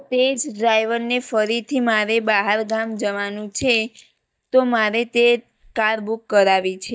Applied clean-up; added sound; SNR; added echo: neural mask model DeepFilterNet 3.